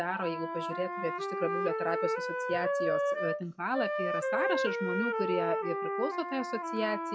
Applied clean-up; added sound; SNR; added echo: classical method log-MMSE.